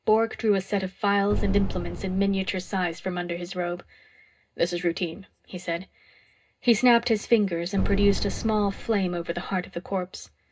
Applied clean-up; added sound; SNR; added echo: none; Boom; 3 dB; reverberation time 0.2 s.